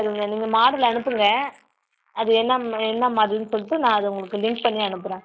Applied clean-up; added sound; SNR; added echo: neural mask model Resemble Enhance denoiser.